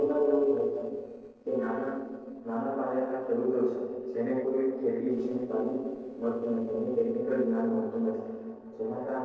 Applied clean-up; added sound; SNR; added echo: neural separator model SepFormer DNS4.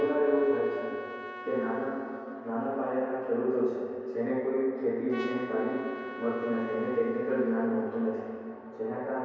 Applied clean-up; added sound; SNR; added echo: none; Trumpet; 14 dB; reverberation time 2.2 s.